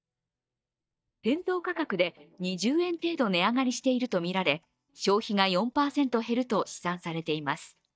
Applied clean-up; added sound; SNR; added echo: neural mask model DeepFilterNet 3.